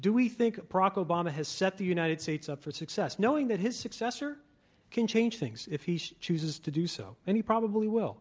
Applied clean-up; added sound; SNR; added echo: none; none; none; none.